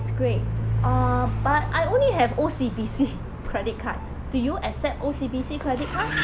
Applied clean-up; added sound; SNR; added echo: none; Car; 2 dB; none.